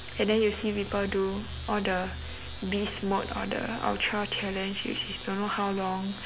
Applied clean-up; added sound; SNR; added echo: none; none; none; none.